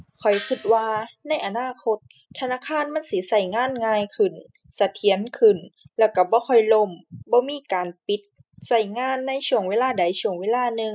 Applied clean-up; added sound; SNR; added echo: classical method spectral subtraction.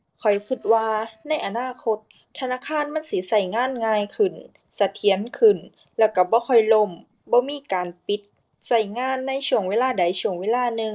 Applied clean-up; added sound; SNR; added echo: neural separator model SepFormer DNS4.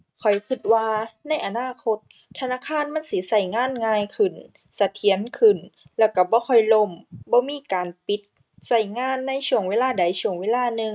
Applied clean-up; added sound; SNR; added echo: neural mask model RNNoise.